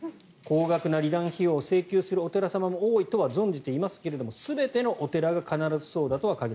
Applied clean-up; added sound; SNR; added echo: none; none; none; none.